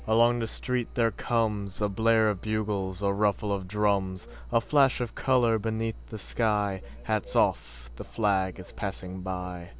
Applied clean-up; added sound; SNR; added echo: none; none; none; none.